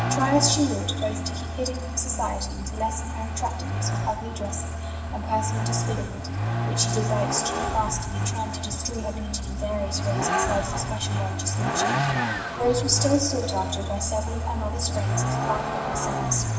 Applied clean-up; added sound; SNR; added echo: none; Vehicle; -1 dB; reverberation time 2.6 s.